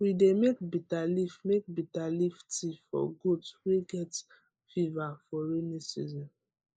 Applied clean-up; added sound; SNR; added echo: neural mask model Resemble Enhance denoiser.